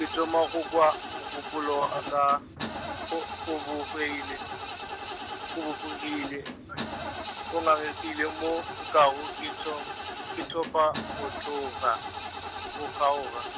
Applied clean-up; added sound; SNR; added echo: none; Engine starting / Car; 7 dB; none.